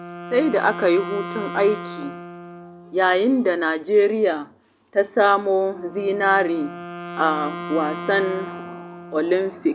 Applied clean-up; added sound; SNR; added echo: none; Wind instrument, woodwind instrument; 13 dB; none.